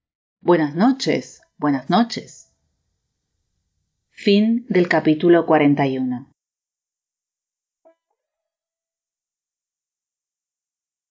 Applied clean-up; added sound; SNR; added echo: neural mask model DeepFilterNet 3.